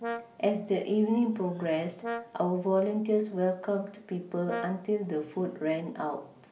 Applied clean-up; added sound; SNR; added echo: none; Brass instrument; 12 dB; none.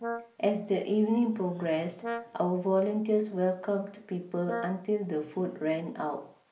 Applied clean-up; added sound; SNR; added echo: neural mask model Resemble Enhance denoiser.